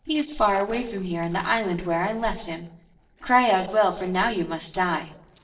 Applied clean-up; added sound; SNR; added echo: neural separator model SepFormer DNS4.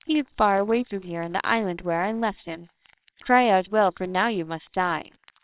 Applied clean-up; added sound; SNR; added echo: neural separator model SepFormer WHAMR!.